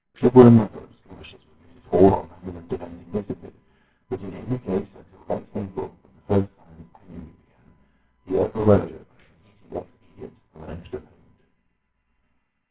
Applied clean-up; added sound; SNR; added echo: neural separator model SepFormer WHAMR!.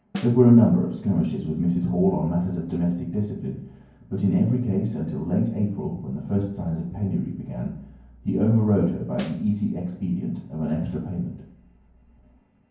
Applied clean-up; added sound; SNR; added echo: none; Snare drum; 17 dB; reverberation time 0.9 s.